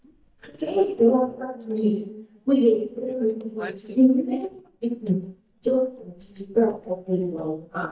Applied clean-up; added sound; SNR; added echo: neural mask model DeepFilterNet 3.